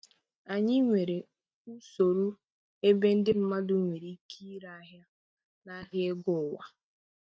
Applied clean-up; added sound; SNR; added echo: neural mask model DeepFilterNet 3.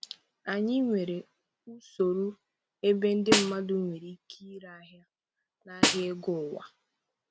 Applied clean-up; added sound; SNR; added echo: none; Snare drum; -1 dB; none.